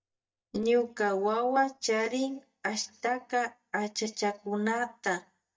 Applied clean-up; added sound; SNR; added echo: neural mask model DeepFilterNet 3.